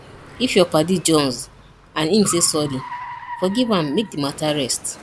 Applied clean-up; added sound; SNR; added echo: none; Car; 16 dB; none.